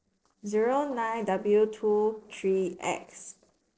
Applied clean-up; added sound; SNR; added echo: neural separator model SepFormer DNS4.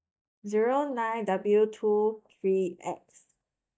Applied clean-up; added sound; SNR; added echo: neural mask model DeepFilterNet 3.